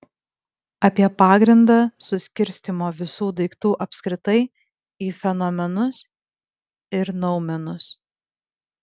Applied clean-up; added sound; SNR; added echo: none; none; none; none.